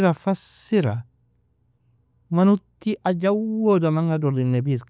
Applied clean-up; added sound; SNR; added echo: none; none; none; none.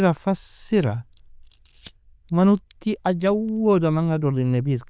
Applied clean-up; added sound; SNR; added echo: neural diffusion model UNIVERSE++.